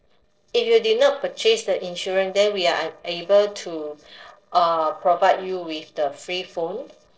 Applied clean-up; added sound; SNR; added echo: neural separator model SepFormer DNS4.